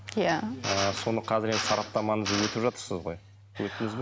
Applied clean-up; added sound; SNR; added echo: none; Drill; 6 dB; none.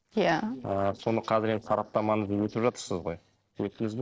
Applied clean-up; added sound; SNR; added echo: neural separator model SepFormer DNS4.